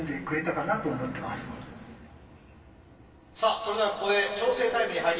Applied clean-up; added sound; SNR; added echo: none; none; none; reverberation time 2.5 s.